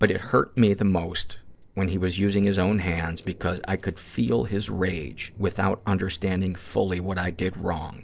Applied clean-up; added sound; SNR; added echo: neural separator model SepFormer DNS4.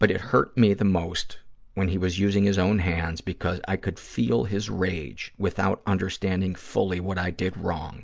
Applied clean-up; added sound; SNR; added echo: none; none; none; none.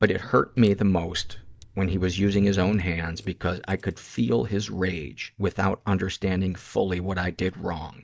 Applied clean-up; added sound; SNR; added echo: neural mask model DeepFilterNet 3.